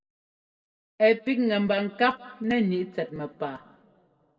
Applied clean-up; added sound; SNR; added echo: none; none; none; reverberation time 1.2 s.